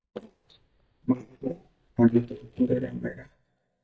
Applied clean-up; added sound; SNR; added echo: neural mask model DeepFilterNet 3.